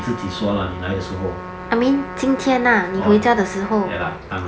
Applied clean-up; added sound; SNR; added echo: none; Trumpet; 13 dB; none.